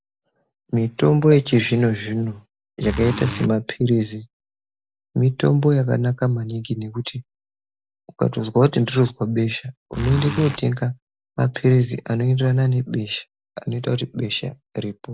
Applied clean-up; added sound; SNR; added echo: none; Zipper (clothing); 7 dB; none.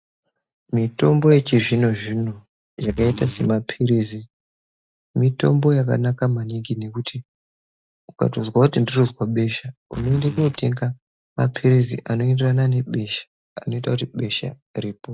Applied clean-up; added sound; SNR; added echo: neural mask model RNNoise.